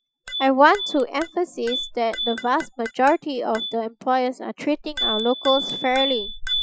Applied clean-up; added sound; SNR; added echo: classical method Wiener filter.